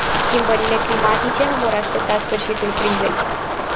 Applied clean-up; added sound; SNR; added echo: none; Wind; -2 dB; none.